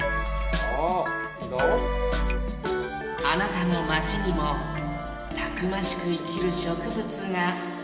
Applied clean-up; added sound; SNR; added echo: none; none; none; reverberation time 0.2 s.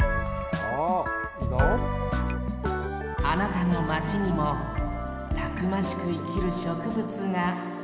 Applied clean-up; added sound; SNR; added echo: none; none; none; none.